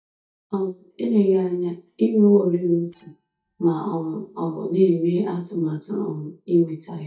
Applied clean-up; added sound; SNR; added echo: neural mask model DeepFilterNet 3.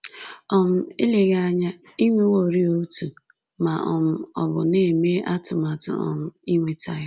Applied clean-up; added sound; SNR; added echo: none; none; none; none.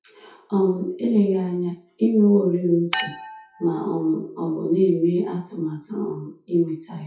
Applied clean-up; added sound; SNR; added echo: classical method WPE with log-MMSE.